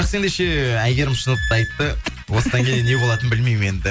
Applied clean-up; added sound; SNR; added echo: none; Squeak; 12 dB; none.